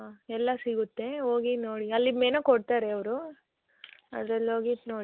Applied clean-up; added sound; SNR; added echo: none; none; none; none.